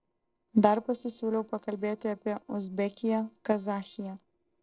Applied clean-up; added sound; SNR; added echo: neural separator model SepFormer DNS4.